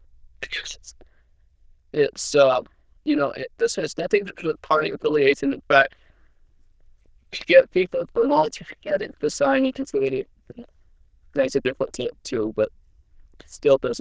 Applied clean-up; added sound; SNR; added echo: neural diffusion model UNIVERSE++.